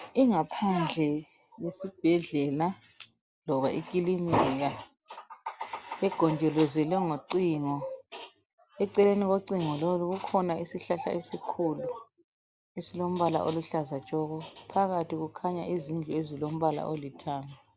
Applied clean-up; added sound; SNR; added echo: none; none; none; none.